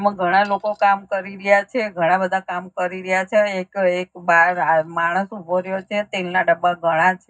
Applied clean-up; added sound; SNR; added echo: neural mask model DeepFilterNet 3.